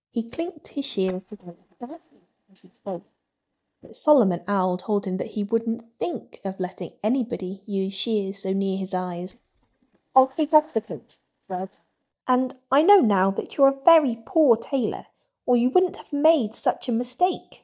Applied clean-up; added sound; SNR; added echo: neural mask model DeepFilterNet 3.